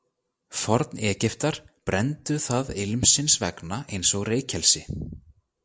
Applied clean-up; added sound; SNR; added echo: none; none; none; none.